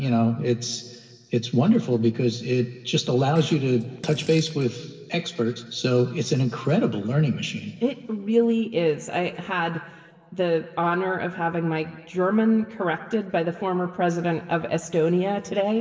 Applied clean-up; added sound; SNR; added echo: neural separator model SepFormer DNS4.